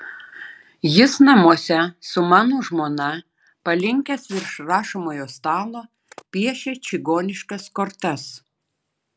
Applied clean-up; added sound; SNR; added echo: none; none; none; none.